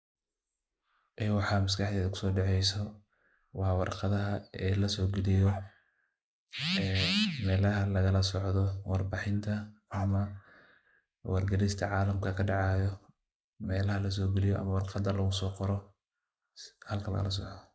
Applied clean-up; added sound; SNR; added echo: neural mask model Resemble Enhance denoiser.